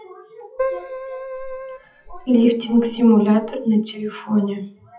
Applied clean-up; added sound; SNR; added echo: classical method WPE with log-MMSE.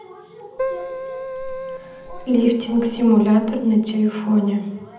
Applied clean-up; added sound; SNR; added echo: none; Keyboard (musical); 11 dB; reverberation time 0.8 s.